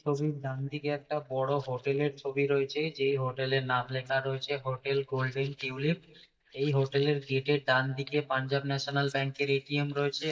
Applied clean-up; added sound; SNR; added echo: neural mask model DeepFilterNet 3.